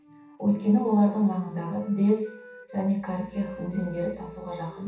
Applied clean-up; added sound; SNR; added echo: none; Wind instrument, woodwind instrument; 20 dB; reverberation time 0.7 s.